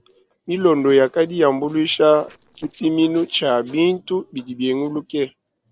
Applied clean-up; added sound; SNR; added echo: neural separator model SepFormer DNS4.